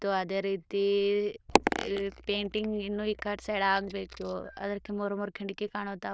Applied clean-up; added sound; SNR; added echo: neural diffusion model UNIVERSE++.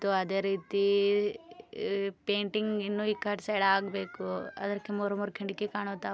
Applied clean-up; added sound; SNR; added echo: none; none; none; none.